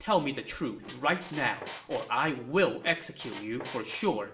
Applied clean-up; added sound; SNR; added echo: none; Squeak; 15 dB; reverberation time 1.1 s.